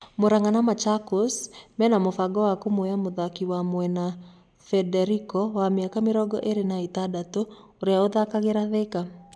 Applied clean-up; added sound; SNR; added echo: none; none; none; none.